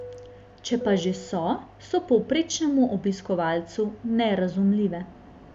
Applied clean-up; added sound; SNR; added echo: none; Fixed-wing aircraft, airplane; 19 dB; none.